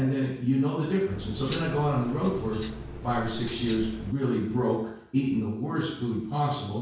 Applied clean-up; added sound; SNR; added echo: none; Cutlery, silverware; 11 dB; reverberation time 0.6 s.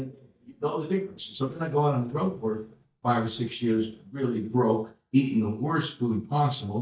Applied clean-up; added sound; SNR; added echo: neural mask model DeepFilterNet 3.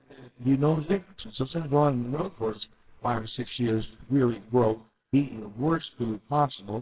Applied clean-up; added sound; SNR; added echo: neural separator model SepFormer WHAMR!.